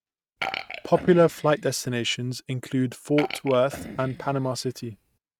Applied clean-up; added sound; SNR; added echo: neural mask model RNNoise.